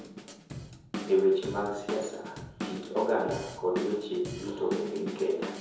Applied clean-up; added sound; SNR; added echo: none; Drum / Drum kit; 9 dB; reverberation time 0.9 s.